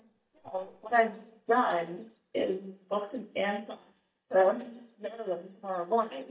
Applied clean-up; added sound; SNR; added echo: neural mask model DeepFilterNet 3.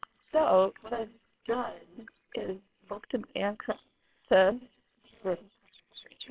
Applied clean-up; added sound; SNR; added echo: neural separator model SepFormer WHAMR!.